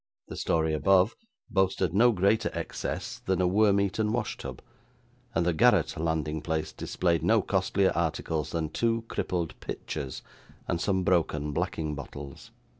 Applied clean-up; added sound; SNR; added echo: none; none; none; none.